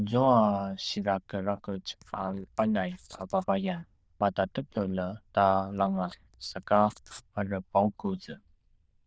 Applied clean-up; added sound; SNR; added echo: neural diffusion model UNIVERSE++.